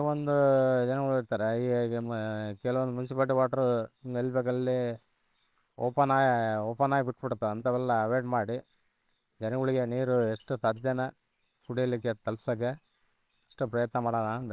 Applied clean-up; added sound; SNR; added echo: neural separator model SepFormer WHAMR!.